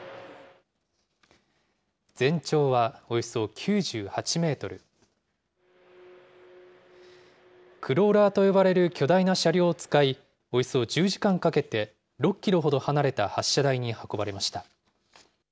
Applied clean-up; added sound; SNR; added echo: none; none; none; none.